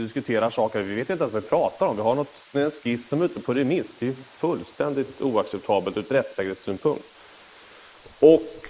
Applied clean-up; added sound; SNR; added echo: neural mask model Resemble Enhance denoiser.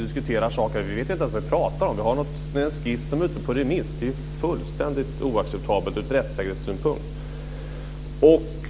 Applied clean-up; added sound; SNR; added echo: none; none; none; none.